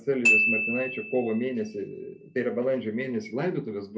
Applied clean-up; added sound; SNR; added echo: none; Glockenspiel; 0 dB; reverberation time 0.3 s.